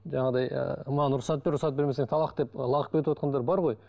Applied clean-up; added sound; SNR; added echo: none; none; none; none.